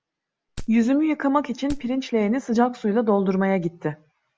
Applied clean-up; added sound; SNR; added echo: none; Wood; 15 dB; none.